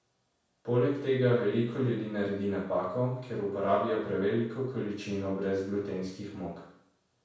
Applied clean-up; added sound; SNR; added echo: none; none; none; reverberation time 0.6 s.